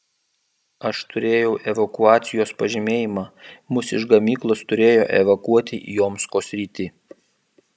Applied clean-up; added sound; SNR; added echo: none; none; none; none.